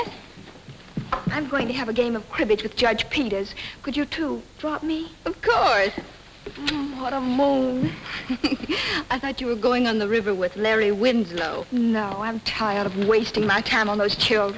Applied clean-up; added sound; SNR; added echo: none; none; none; none.